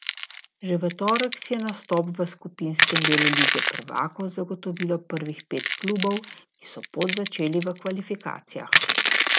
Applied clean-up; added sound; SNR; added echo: none; Crushing; -1 dB; none.